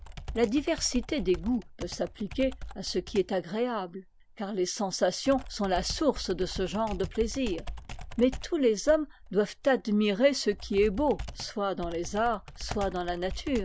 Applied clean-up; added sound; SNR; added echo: none; Computer keyboard; 12 dB; none.